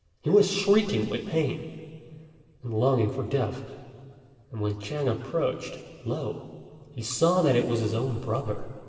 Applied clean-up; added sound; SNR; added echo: none; none; none; reverberation time 2.5 s.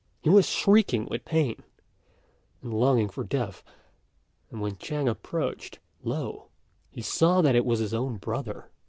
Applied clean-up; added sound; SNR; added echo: none; none; none; none.